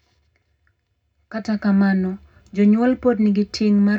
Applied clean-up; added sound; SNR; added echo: none; none; none; reverberation time 0.2 s.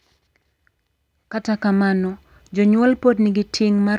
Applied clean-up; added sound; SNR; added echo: none; none; none; none.